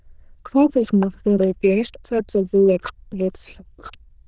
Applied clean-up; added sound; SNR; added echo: neural diffusion model UNIVERSE++.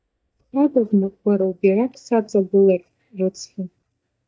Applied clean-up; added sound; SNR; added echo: neural mask model DeepFilterNet 3.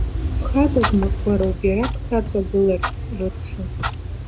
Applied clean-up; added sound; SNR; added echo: none; Clock; 2 dB; none.